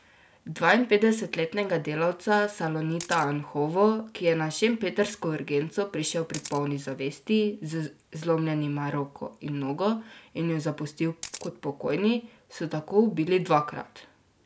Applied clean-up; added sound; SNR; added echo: none; Camera; 18 dB; none.